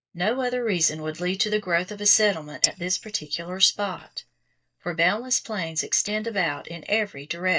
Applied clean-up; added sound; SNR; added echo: neural mask model DeepFilterNet 3.